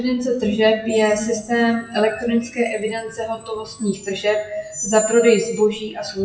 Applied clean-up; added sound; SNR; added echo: classical method WPE with log-MMSE.